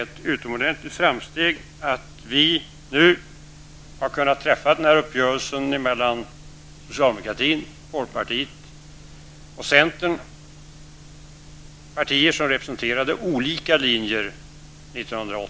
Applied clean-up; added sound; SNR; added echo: none; none; none; none.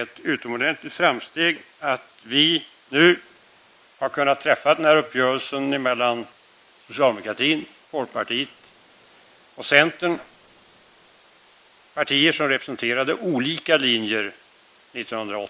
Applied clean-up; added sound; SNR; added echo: neural mask model Resemble Enhance denoiser.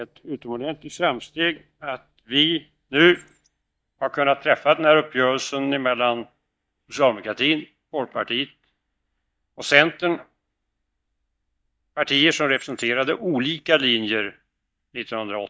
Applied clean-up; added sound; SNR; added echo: neural mask model DeepFilterNet 3.